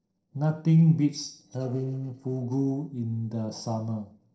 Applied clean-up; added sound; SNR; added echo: neural separator model SepFormer DNS4.